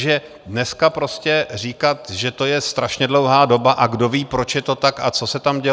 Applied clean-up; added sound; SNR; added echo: none; none; none; none.